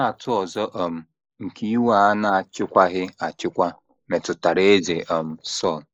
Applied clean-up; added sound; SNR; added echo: neural mask model Resemble Enhance denoiser.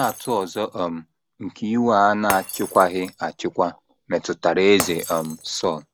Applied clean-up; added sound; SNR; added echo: none; Shatter; 14 dB; none.